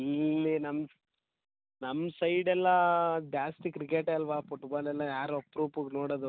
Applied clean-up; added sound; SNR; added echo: none; none; none; none.